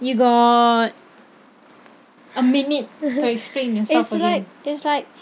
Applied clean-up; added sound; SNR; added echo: none; none; none; none.